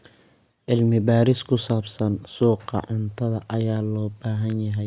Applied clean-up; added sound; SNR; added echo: none; none; none; none.